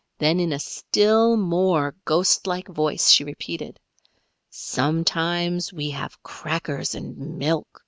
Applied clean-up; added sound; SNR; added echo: none; none; none; none.